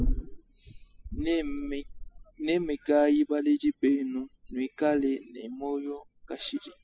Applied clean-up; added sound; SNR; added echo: classical method spectral subtraction.